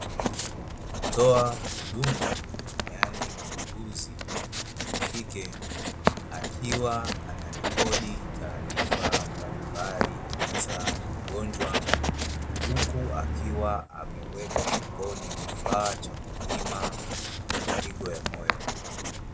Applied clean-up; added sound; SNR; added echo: none; Writing; -3 dB; none.